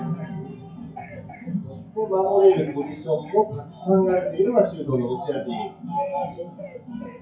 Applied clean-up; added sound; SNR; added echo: classical method WPE with log-MMSE.